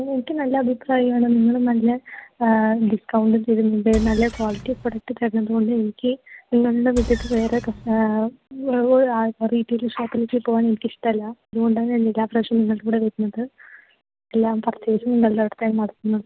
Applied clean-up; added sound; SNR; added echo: none; Engine; 11 dB; none.